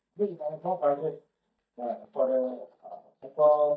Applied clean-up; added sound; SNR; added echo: neural mask model DeepFilterNet 3.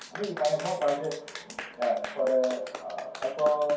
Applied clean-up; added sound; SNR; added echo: none; Clapping; 12 dB; reverberation time 0.5 s.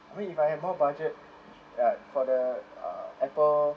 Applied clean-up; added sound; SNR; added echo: none; none; none; none.